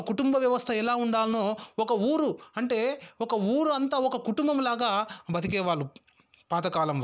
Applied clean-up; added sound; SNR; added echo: none; none; none; none.